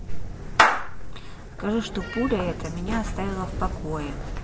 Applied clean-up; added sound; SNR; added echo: none; Meow / Clapping; -1 dB; reverberation time 2.3 s.